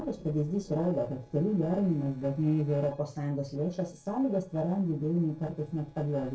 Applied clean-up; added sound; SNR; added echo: neural separator model SepFormer DNS4.